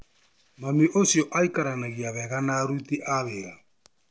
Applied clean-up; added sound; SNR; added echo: none; none; none; none.